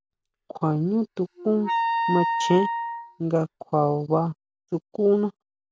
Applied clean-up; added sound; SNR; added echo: none; Wind instrument, woodwind instrument; 4 dB; none.